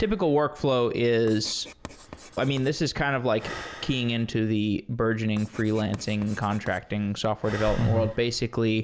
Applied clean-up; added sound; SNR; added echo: none; Writing + Breathing; 19 dB; none.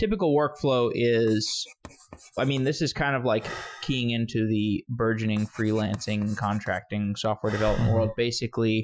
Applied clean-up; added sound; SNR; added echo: classical method Wiener filter.